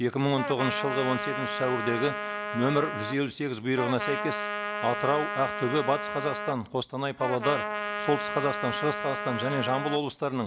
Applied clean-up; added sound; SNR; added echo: none; Trumpet; 4 dB; none.